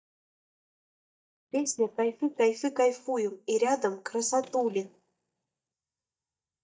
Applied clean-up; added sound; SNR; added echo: neural mask model DeepFilterNet 3.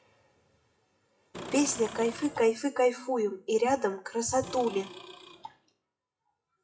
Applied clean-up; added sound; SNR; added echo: classical method WPE with log-MMSE.